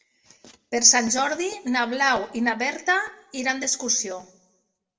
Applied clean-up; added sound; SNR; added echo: none; none; none; reverberation time 0.6 s.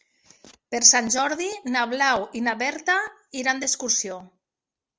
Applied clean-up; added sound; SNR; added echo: none; none; none; none.